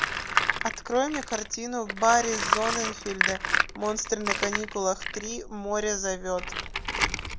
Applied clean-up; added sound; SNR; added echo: none; Tools; 1 dB; none.